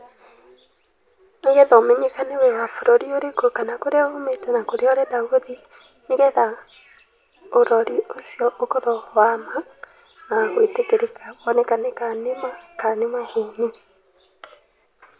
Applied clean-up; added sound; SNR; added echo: none; none; none; none.